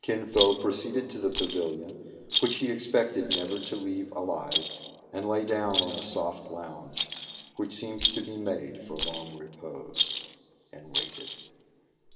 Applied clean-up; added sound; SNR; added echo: none; Rattle; 2 dB; reverberation time 2.4 s.